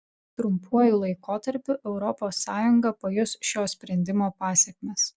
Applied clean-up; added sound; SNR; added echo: none; none; none; none.